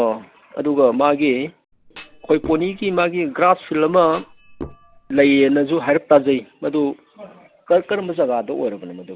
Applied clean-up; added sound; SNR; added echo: none; Thump, thud; 19 dB; none.